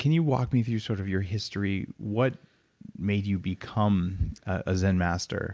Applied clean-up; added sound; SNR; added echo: none; none; none; none.